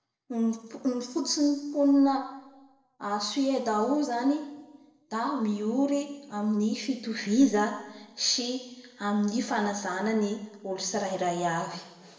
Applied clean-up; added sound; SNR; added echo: none; none; none; reverberation time 1.0 s.